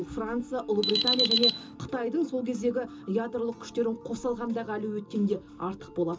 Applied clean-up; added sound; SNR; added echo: none; Alarm; -1 dB; reverberation time 0.2 s.